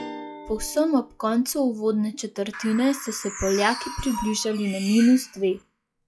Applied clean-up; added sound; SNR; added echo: classical method log-MMSE.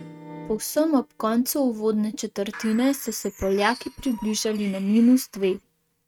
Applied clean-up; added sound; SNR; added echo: neural mask model RNNoise.